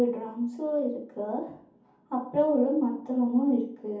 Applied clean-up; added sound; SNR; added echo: none; none; none; reverberation time 0.6 s.